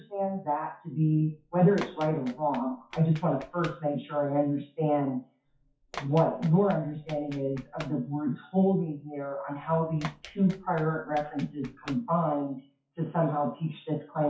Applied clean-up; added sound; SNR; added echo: classical method WPE with log-MMSE.